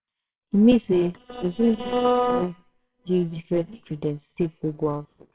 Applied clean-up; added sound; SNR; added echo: neural separator model SepFormer WHAMR!.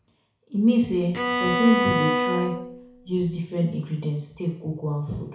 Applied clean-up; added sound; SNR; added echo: none; Bowed string instrument; 1 dB; reverberation time 0.6 s.